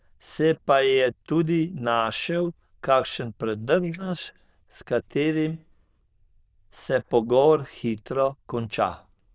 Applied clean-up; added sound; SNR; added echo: neural diffusion model UNIVERSE++.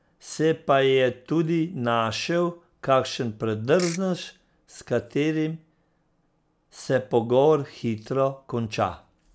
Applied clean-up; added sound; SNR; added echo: none; Ratchet, pawl / Percussion; 11 dB; none.